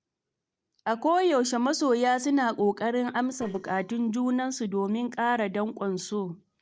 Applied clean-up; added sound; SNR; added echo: neural separator model SepFormer DNS4.